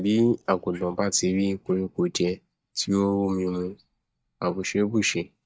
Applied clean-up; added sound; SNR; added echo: neural mask model DeepFilterNet 3.